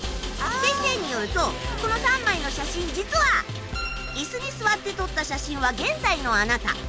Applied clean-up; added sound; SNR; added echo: none; Rain; 12 dB; none.